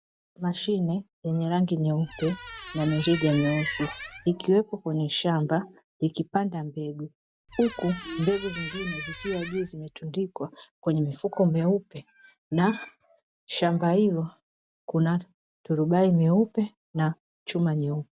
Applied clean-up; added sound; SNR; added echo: none; Squeak; 12 dB; none.